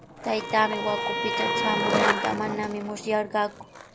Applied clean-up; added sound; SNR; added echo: none; Bowed string instrument + Skateboard; 0 dB; none.